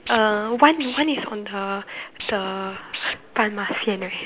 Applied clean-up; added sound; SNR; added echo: none; Tools; 15 dB; none.